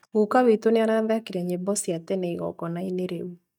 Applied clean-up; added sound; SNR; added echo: neural mask model DeepFilterNet 3.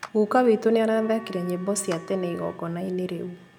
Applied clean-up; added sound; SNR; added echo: none; Wind instrument, woodwind instrument + Clapping; 19 dB; none.